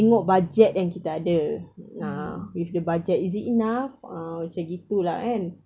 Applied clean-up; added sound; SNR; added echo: none; none; none; none.